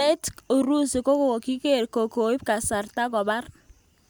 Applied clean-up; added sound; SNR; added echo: none; none; none; none.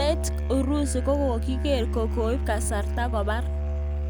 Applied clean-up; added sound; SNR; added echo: none; Musical instrument; -1 dB; none.